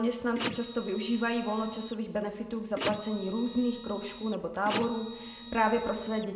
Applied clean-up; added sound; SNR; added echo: none; Printer; 9 dB; reverberation time 0.8 s.